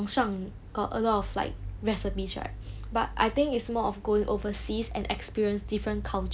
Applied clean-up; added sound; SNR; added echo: none; none; none; none.